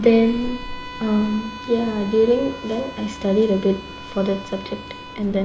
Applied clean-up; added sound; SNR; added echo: none; Church bell + Bowed string instrument; 14 dB; none.